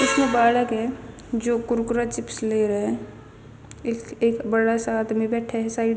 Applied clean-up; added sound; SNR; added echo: none; none; none; none.